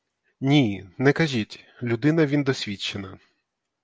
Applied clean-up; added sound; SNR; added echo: none; none; none; none.